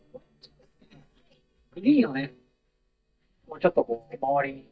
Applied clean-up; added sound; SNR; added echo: neural mask model DeepFilterNet 3.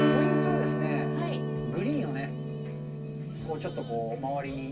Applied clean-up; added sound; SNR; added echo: none; Strum; -5 dB; reverberation time 0.2 s.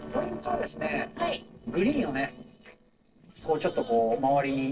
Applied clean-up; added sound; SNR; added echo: neural separator model SepFormer DNS4.